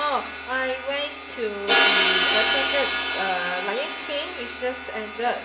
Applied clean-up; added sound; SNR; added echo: none; Crash cymbal; -3 dB; reverberation time 0.7 s.